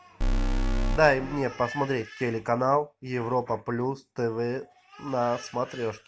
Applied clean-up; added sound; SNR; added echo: none; Alarm; -2 dB; none.